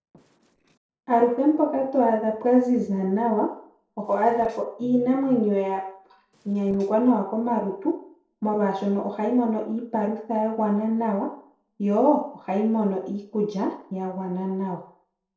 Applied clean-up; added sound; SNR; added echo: neural separator model SepFormer DNS4.